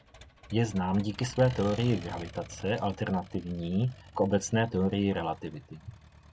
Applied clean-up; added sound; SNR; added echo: none; Accelerating, revving, vroom; 17 dB; none.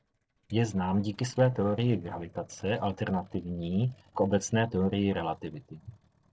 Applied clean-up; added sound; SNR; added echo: neural separator model SepFormer DNS4.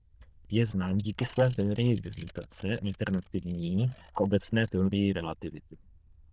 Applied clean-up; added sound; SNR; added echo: neural diffusion model UNIVERSE++.